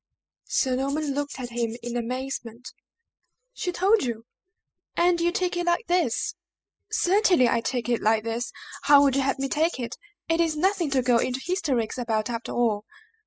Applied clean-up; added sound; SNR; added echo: classical method spectral subtraction.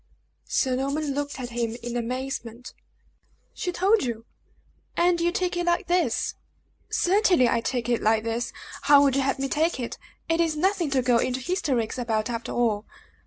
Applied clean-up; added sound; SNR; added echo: none; Rattle (instrument); 16 dB; none.